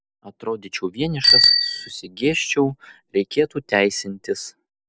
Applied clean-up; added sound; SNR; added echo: none; Bicycle bell; -3 dB; none.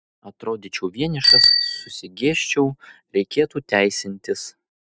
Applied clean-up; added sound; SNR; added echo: neural mask model RNNoise.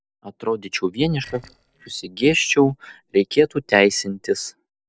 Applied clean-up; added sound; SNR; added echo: neural separator model SepFormer DNS4.